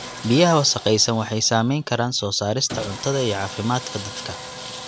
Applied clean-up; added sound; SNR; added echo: none; Sawing; 14 dB; none.